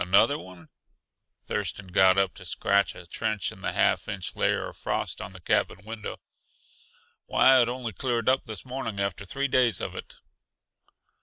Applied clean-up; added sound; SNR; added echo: neural mask model Resemble Enhance denoiser.